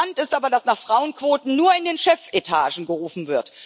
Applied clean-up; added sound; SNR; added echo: none; none; none; none.